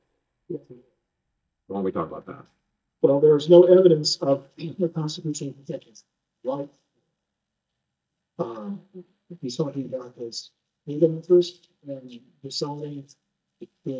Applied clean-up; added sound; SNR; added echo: neural mask model DeepFilterNet 3.